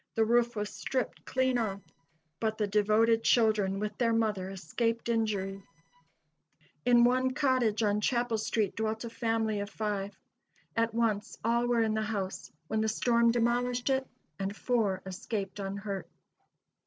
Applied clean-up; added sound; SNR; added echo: neural separator model SepFormer DNS4.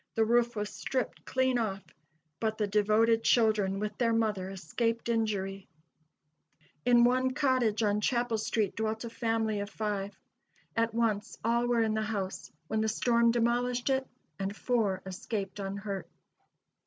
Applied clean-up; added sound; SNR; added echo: none; none; none; none.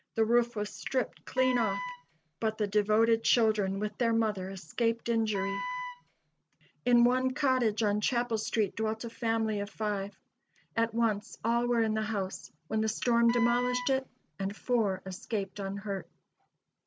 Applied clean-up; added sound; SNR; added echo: none; Wind instrument, woodwind instrument; 8 dB; none.